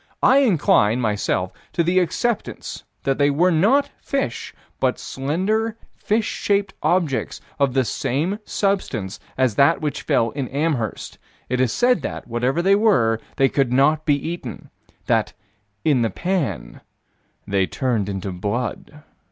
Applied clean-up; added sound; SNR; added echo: none; none; none; none.